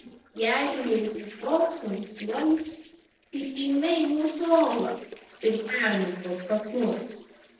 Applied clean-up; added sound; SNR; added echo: neural separator model SepFormer DNS4.